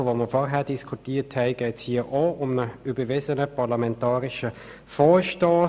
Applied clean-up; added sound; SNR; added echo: none; none; none; none.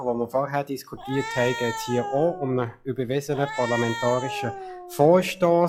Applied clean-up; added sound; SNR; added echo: classical method log-MMSE.